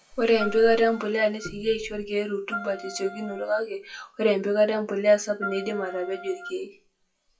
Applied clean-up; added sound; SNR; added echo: classical method WPE with log-MMSE.